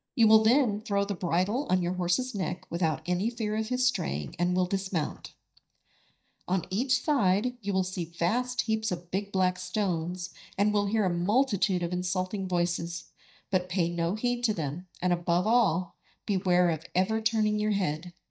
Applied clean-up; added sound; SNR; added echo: neural mask model DeepFilterNet 3.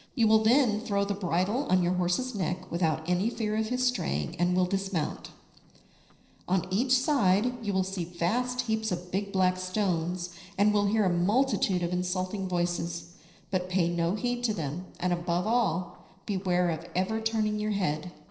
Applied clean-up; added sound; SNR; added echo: neural separator model SepFormer DNS4.